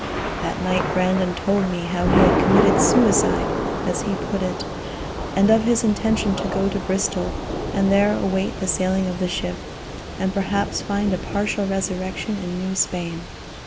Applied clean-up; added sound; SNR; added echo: none; Thunder / Rain; 2 dB; none.